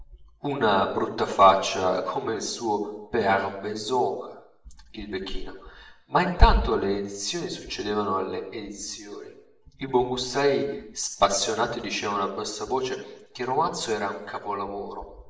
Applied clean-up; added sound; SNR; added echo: none; none; none; reverberation time 0.8 s.